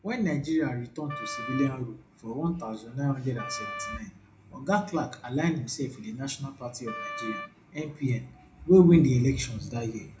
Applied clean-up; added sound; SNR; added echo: none; Wind instrument, woodwind instrument; 11 dB; reverberation time 0.3 s.